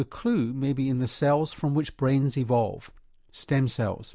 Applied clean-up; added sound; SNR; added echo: none; none; none; none.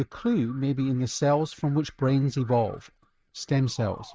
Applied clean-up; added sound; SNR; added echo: neural mask model RNNoise.